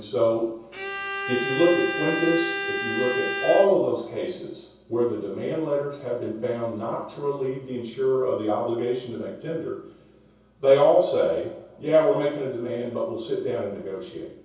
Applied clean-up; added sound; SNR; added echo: none; Bowed string instrument; 5 dB; reverberation time 0.6 s.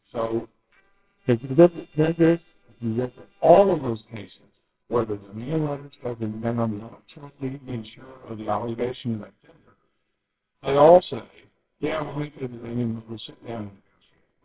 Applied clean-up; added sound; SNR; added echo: neural separator model SepFormer WHAMR!.